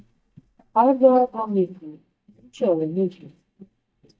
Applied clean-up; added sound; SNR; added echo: neural mask model DeepFilterNet 3.